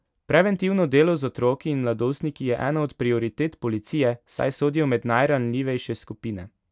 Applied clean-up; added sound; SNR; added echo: none; none; none; none.